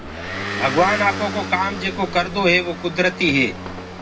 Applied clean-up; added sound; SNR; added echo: none; Motor vehicle (road) / Engine; 7 dB; reverberation time 0.3 s.